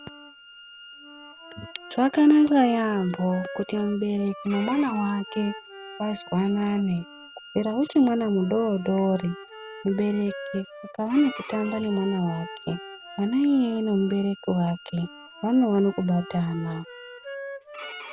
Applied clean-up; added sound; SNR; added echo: none; Bowed string instrument + Wind instrument, woodwind instrument; 16 dB; none.